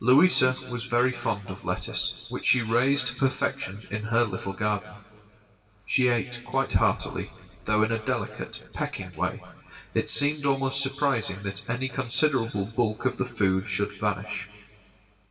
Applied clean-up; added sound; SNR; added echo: none; none; none; reverberation time 2.0 s.